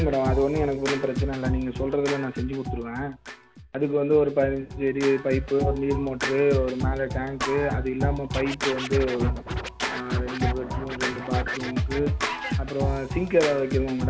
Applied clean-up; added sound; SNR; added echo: none; Scratching (performance technique); 3 dB; none.